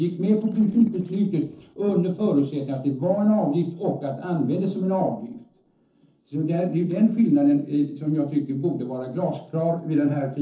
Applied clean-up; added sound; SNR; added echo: neural separator model SepFormer DNS4.